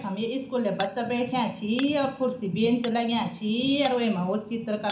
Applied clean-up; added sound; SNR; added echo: none; Hammer; 19 dB; reverberation time 0.5 s.